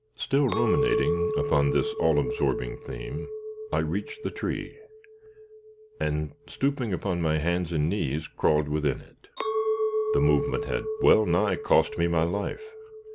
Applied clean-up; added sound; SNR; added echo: none; Chink, clink; 5 dB; none.